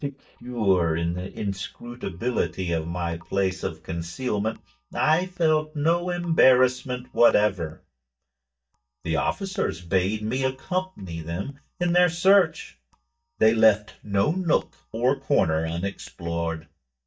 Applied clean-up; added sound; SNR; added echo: neural mask model DeepFilterNet 3.